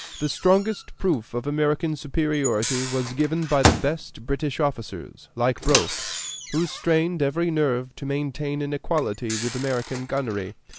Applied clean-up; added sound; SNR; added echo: none; Microwave oven; 7 dB; none.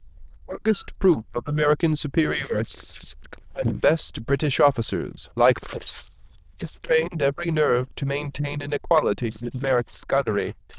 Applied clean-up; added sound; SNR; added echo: neural diffusion model UNIVERSE++.